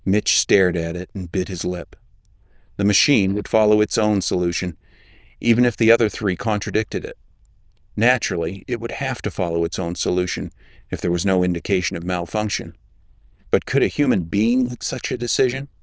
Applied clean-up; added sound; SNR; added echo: neural diffusion model UNIVERSE++.